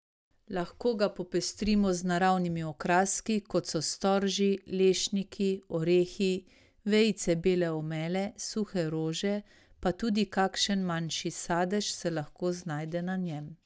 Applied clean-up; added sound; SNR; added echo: none; none; none; none.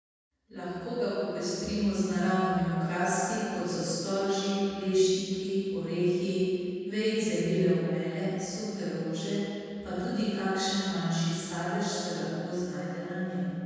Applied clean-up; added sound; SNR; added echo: none; none; none; reverberation time 2.1 s.